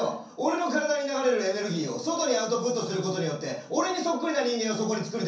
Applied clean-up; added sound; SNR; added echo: none; none; none; reverberation time 0.6 s.